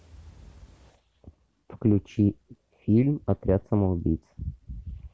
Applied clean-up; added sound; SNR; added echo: none; none; none; none.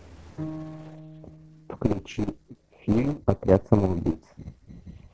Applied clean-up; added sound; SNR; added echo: neural separator model SepFormer DNS4.